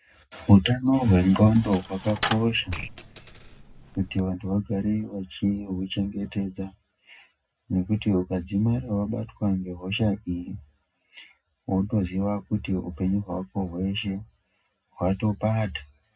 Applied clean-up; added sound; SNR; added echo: none; Coin (dropping); 11 dB; reverberation time 0.3 s.